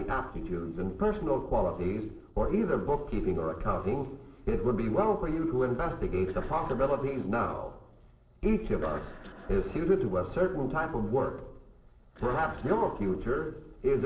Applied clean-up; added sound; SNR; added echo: neural separator model SepFormer DNS4.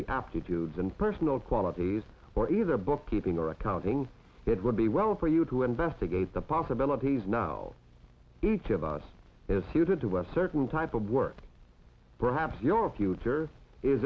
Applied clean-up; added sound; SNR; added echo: none; none; none; none.